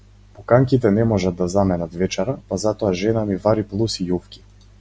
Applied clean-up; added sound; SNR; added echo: none; none; none; none.